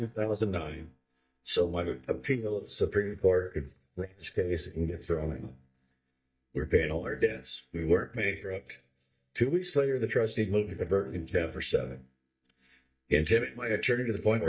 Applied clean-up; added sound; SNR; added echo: neural mask model DeepFilterNet 3.